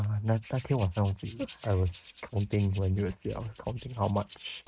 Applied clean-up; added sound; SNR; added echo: neural mask model RNNoise.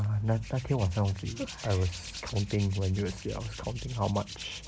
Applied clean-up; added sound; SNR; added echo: none; Hands; 14 dB; none.